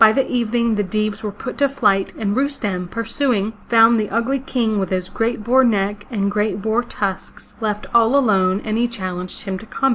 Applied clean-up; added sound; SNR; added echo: none; none; none; none.